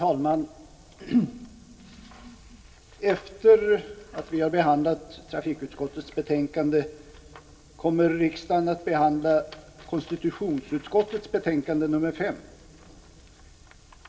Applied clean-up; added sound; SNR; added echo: none; none; none; reverberation time 1.9 s.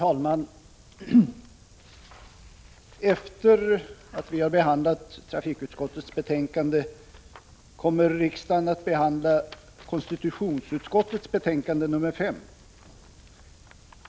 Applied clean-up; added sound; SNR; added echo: none; none; none; none.